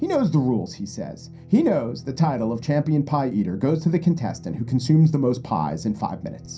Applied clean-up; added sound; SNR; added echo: none; Guitar; 19 dB; reverberation time 0.3 s.